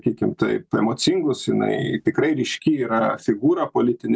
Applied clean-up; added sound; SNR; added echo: none; none; none; none.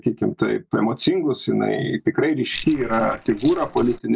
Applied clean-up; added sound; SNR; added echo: neural mask model Resemble Enhance denoiser.